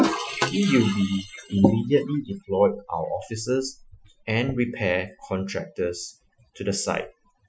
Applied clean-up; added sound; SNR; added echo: classical method Wiener filter.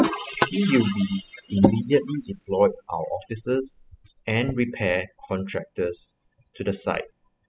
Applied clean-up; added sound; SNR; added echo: classical method spectral subtraction.